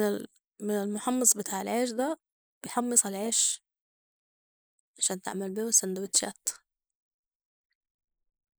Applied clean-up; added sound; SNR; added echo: neural mask model Resemble Enhance denoiser.